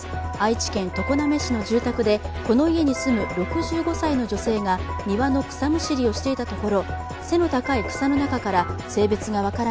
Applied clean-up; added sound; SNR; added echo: none; Electric guitar; 12 dB; none.